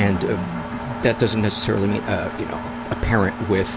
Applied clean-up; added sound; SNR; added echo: none; Engine; 8 dB; none.